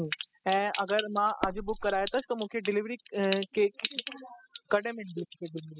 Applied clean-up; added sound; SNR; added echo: classical method spectral subtraction.